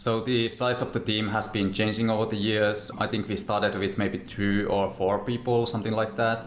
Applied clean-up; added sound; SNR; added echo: none; none; none; none.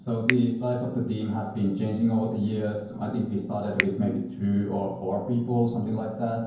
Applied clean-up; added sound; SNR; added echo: none; Finger snapping; 11 dB; reverberation time 0.9 s.